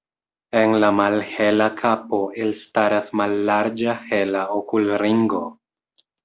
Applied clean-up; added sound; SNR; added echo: none; none; none; none.